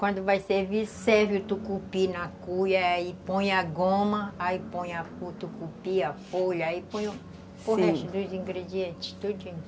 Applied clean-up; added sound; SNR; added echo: none; Bowed string instrument; 20 dB; none.